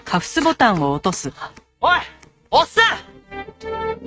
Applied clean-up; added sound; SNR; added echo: neural mask model RNNoise.